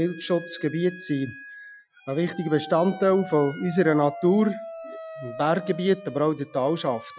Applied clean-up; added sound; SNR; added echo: classical method Wiener filter.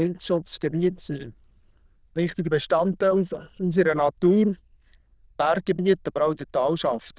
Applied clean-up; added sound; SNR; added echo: neural diffusion model UNIVERSE++.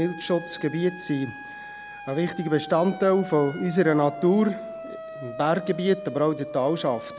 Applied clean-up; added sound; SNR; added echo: none; Siren; 13 dB; none.